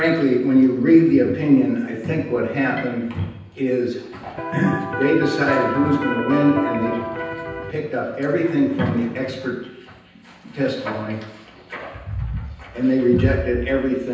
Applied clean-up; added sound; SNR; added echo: none; Electric guitar; 6 dB; reverberation time 0.9 s.